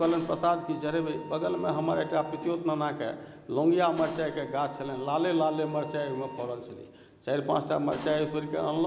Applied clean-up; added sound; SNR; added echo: none; Mechanisms; 17 dB; none.